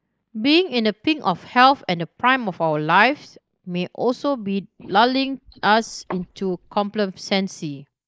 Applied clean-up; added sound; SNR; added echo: neural mask model Resemble Enhance denoiser.